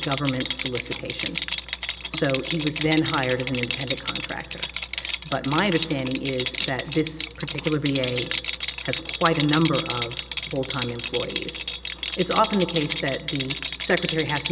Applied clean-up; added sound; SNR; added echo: none; Rattle; 5 dB; none.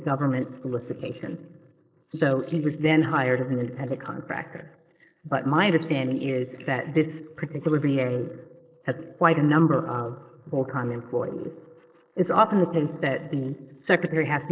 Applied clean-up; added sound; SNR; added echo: neural mask model Resemble Enhance denoiser.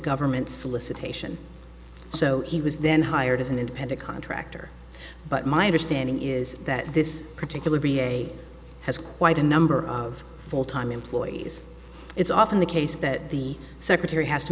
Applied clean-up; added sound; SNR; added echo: none; none; none; none.